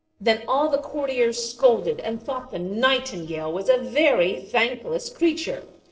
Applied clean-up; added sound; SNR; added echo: neural separator model SepFormer DNS4.